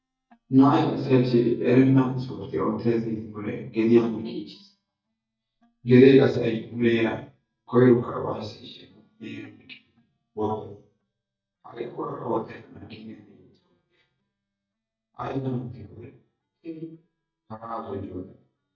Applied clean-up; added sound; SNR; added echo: neural mask model DeepFilterNet 3.